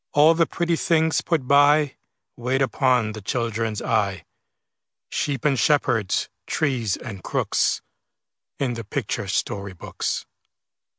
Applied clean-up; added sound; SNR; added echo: none; none; none; none.